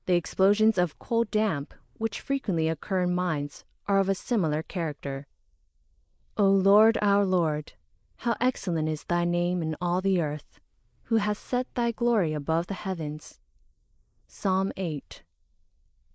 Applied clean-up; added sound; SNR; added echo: neural mask model Resemble Enhance denoiser.